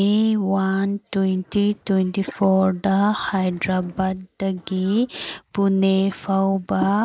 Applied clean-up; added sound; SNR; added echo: neural mask model Resemble Enhance denoiser.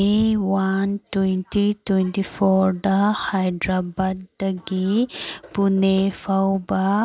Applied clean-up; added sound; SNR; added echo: none; none; none; none.